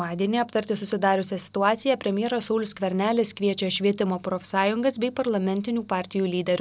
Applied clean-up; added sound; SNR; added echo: none; none; none; none.